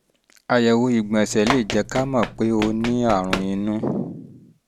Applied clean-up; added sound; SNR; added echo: none; Run; 10 dB; none.